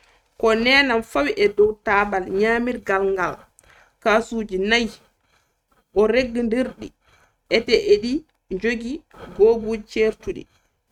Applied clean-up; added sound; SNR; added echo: neural mask model RNNoise.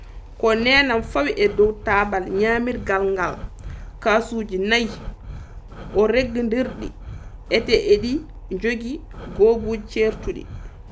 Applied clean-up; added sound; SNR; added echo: none; Breathing; 16 dB; none.